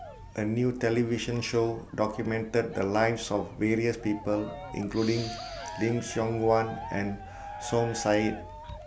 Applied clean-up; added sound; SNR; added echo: none; Respiratory sounds + Cheering; 14 dB; none.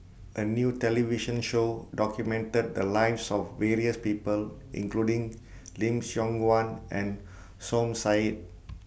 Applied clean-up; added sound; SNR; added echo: none; none; none; none.